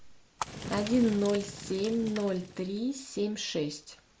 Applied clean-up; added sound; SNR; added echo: none; Fire; 10 dB; none.